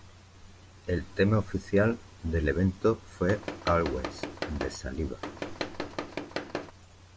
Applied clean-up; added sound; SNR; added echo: none; Tools; 6 dB; none.